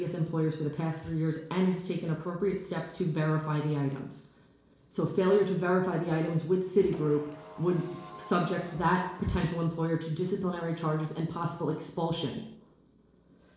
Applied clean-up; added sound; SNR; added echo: neural separator model SepFormer DNS4.